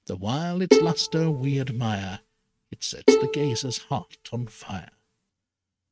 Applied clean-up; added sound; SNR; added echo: neural mask model RNNoise.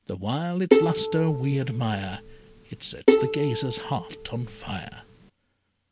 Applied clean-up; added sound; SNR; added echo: none; Bowed string instrument; -2 dB; none.